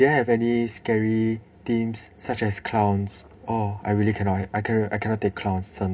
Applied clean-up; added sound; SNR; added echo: none; none; none; reverberation time 0.2 s.